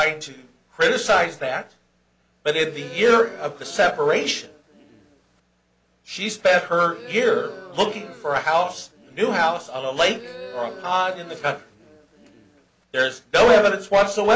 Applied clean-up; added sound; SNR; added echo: none; Crowd; 19 dB; none.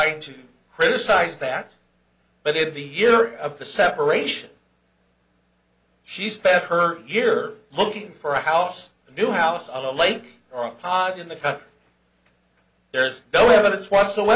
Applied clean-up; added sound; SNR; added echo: none; none; none; none.